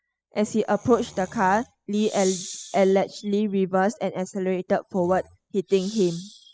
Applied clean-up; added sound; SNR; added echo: classical method spectral subtraction.